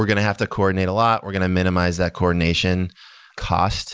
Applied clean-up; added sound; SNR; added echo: none; none; none; none.